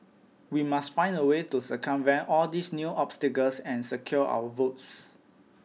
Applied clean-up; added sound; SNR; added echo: none; none; none; none.